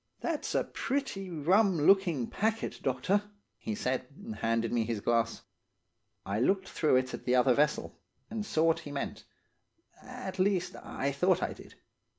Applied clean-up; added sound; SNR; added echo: none; none; none; none.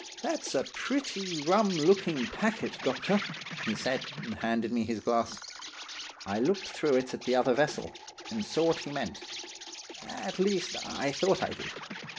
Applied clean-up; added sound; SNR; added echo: none; Insect; 11 dB; none.